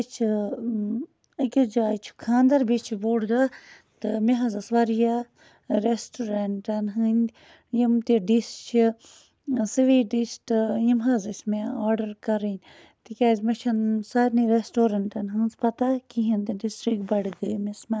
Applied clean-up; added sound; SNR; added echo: none; none; none; none.